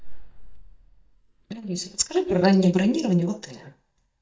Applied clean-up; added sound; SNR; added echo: neural mask model DeepFilterNet 3.